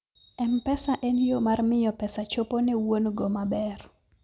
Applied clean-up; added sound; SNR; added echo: none; none; none; none.